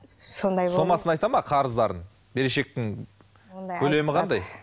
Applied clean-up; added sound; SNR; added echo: none; none; none; none.